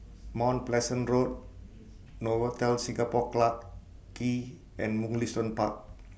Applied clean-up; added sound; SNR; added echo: none; none; none; none.